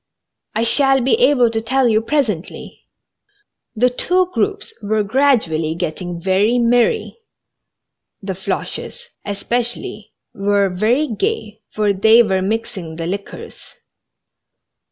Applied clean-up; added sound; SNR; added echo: none; none; none; none.